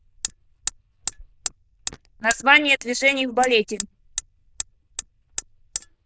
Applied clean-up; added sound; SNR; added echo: neural diffusion model UNIVERSE++.